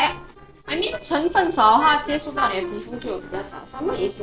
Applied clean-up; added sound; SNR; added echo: neural separator model SepFormer DNS4.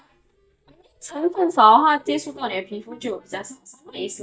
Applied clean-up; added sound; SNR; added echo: neural mask model DeepFilterNet 3.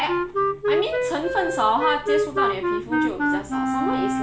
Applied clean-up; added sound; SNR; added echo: none; Wind instrument, woodwind instrument; -3 dB; none.